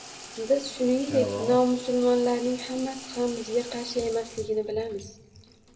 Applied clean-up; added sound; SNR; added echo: none; Bathtub (filling or washing) / Water tap, faucet; 13 dB; reverberation time 1.3 s.